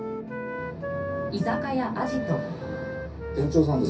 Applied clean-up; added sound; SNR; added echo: none; Wind instrument, woodwind instrument; 7 dB; reverberation time 0.3 s.